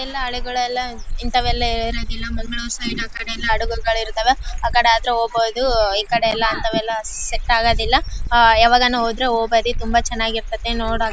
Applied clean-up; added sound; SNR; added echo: none; Bird / Dog; 5 dB; none.